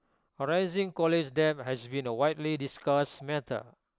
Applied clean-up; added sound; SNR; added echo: none; none; none; none.